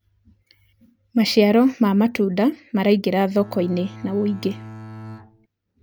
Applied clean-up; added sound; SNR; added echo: none; Bowed string instrument; 17 dB; none.